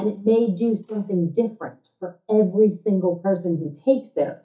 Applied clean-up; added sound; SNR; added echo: neural mask model DeepFilterNet 3.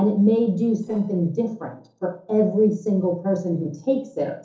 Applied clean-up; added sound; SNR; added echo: neural separator model SepFormer DNS4.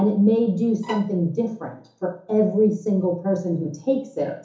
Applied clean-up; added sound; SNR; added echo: none; Bowed string instrument; 15 dB; reverberation time 0.7 s.